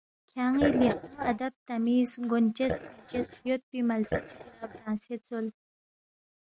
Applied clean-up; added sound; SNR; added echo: neural mask model RNNoise.